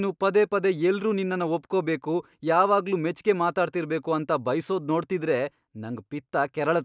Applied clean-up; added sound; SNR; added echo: none; none; none; none.